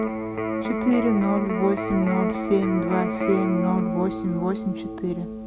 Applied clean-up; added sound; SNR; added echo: none; Electric guitar; 2 dB; none.